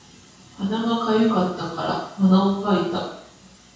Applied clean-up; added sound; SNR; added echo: none; none; none; reverberation time 0.6 s.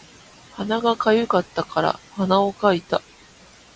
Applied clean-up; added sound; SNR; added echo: none; none; none; none.